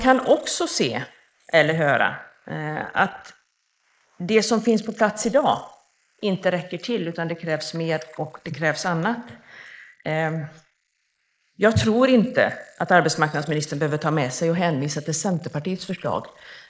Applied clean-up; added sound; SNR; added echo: neural mask model Resemble Enhance denoiser.